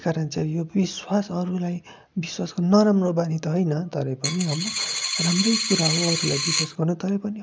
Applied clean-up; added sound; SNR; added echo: none; Coin (dropping); 2 dB; none.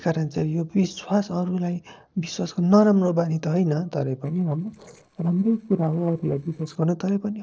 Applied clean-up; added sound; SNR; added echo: neural separator model SepFormer DNS4.